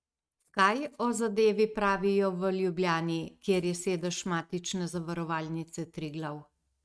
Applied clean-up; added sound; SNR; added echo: neural mask model RNNoise.